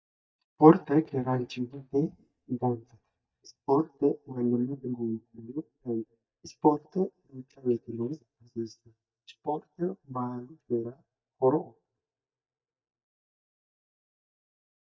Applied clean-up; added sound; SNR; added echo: neural mask model DeepFilterNet 3.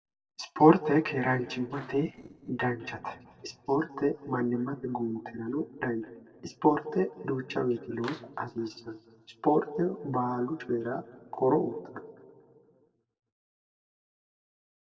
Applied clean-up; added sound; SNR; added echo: neural separator model SepFormer DNS4.